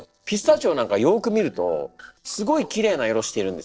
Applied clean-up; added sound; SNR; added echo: neural separator model SepFormer DNS4.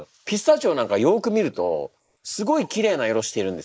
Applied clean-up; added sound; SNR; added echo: neural mask model Resemble Enhance denoiser.